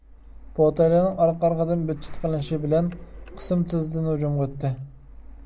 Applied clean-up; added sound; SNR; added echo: none; Printer; 15 dB; none.